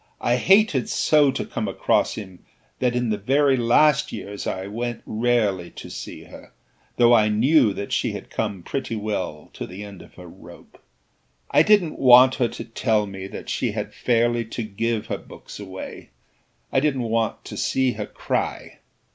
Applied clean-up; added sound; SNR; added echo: none; none; none; none.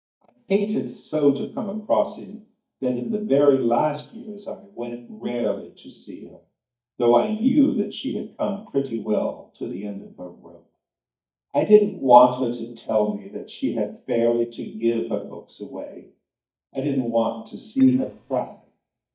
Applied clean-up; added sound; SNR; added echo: neural mask model DeepFilterNet 3.